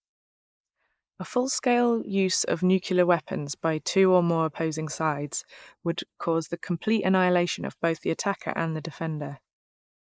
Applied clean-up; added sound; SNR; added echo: neural mask model Resemble Enhance denoiser.